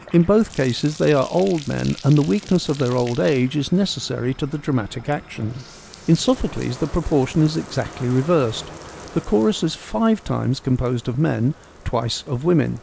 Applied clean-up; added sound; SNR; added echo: none; Bathtub (filling or washing); 19 dB; none.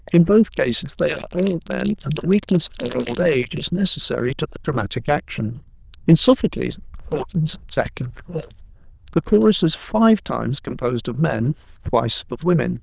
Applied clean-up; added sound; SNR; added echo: neural diffusion model UNIVERSE++.